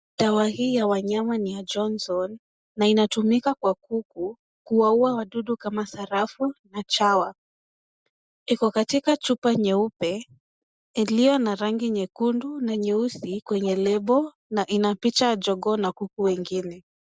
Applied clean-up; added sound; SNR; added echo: none; none; none; none.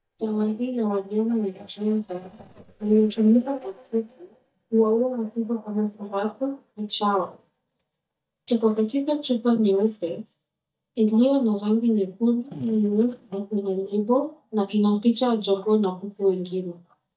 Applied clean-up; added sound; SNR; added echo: neural mask model DeepFilterNet 3.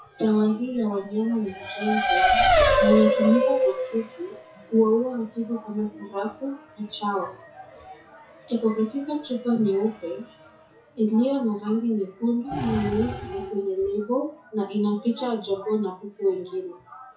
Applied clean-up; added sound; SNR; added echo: classical method WPE with log-MMSE.